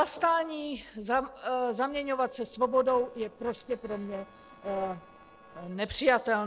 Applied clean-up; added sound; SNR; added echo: neural separator model SepFormer DNS4.